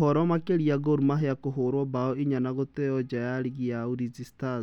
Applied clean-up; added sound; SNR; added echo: none; none; none; none.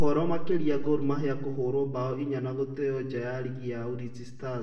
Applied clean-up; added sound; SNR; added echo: none; none; none; reverberation time 0.7 s.